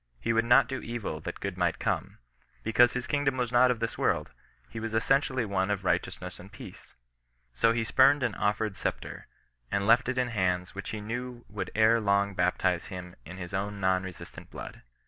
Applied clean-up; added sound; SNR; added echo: none; none; none; none.